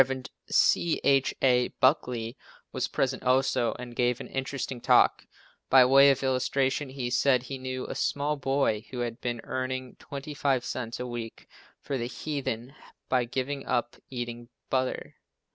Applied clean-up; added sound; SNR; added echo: none; none; none; none.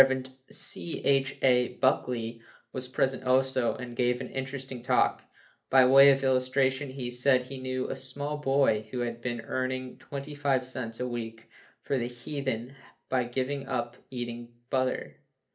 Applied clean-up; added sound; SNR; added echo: none; none; none; reverberation time 0.3 s.